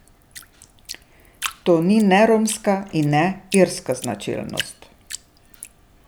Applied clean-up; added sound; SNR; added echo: none; Drip; 16 dB; none.